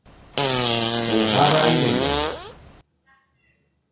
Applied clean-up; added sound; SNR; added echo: none; Fart; -3 dB; reverberation time 0.6 s.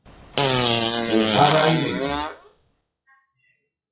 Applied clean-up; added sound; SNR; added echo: classical method WPE with log-MMSE.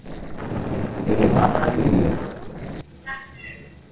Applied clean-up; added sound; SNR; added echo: neural separator model SepFormer DNS4.